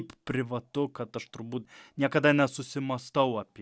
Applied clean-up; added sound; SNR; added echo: none; none; none; none.